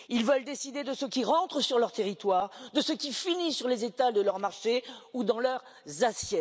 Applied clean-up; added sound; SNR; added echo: none; none; none; none.